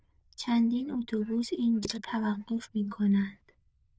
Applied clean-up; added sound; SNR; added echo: neural diffusion model UNIVERSE++.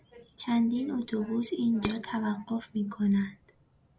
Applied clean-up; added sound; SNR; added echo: none; Dishes, pots, and pans; 9 dB; none.